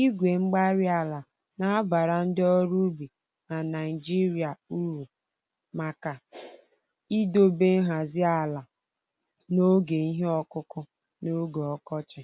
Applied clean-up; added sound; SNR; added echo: none; none; none; none.